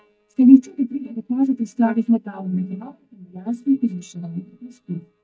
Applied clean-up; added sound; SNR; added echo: neural mask model DeepFilterNet 3.